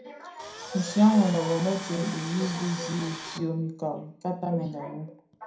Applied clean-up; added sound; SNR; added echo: none; Tools; 11 dB; reverberation time 0.4 s.